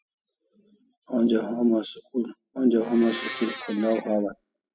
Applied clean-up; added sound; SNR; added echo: classical method spectral subtraction.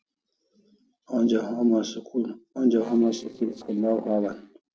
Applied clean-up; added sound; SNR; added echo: neural separator model SepFormer DNS4.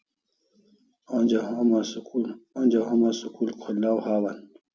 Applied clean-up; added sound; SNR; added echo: none; none; none; none.